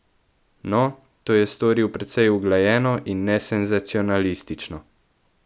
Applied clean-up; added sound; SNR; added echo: none; none; none; none.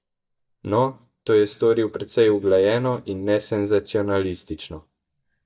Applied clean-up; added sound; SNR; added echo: neural mask model DeepFilterNet 3.